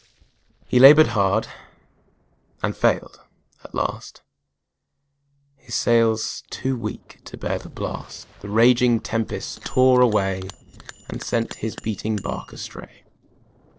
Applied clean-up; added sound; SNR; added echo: neural separator model SepFormer DNS4.